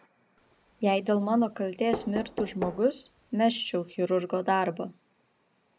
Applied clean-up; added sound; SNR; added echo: none; Knock; 12 dB; none.